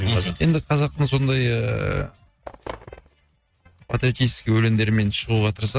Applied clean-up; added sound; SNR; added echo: neural mask model RNNoise.